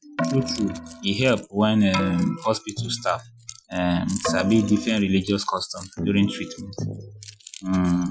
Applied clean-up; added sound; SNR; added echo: classical method Wiener filter.